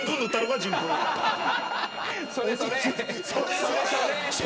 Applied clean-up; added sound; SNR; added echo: none; Bowed string instrument; 13 dB; none.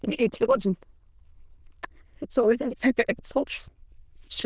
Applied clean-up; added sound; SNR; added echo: neural diffusion model UNIVERSE++.